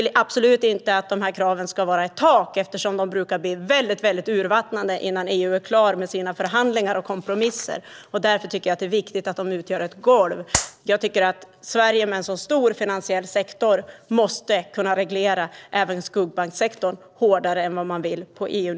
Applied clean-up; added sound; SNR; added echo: neural separator model SepFormer DNS4.